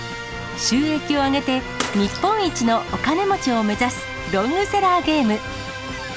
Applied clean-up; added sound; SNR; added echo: none; Bathtub (filling or washing) / Water / Splash, splatter; 13 dB; none.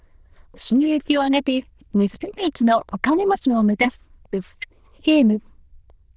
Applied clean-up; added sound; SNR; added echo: neural diffusion model UNIVERSE++.